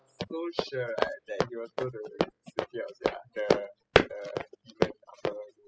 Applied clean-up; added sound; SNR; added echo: classical method spectral subtraction.